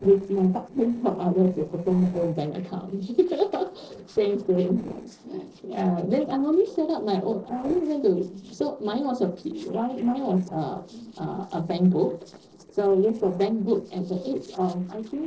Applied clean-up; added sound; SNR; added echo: neural separator model SepFormer DNS4.